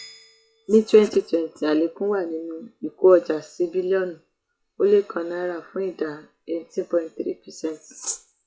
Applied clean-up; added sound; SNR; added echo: classical method WPE with log-MMSE.